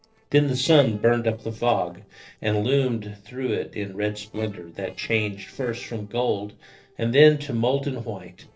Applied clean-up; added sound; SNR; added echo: neural separator model SepFormer DNS4.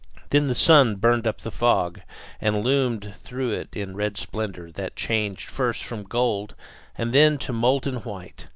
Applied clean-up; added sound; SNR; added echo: none; none; none; none.